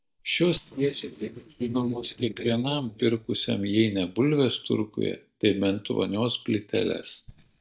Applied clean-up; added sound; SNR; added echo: neural mask model DeepFilterNet 3.